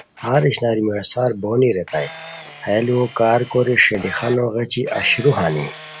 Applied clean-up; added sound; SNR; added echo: none; Camera; 16 dB; none.